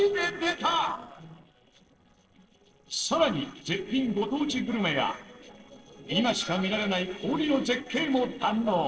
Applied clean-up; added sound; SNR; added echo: neural separator model SepFormer DNS4.